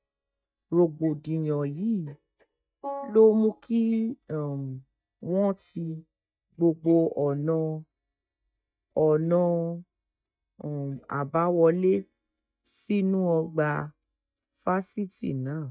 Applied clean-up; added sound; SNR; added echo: neural mask model DeepFilterNet 3.